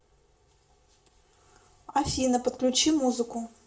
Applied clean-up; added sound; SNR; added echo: none; none; none; reverberation time 0.4 s.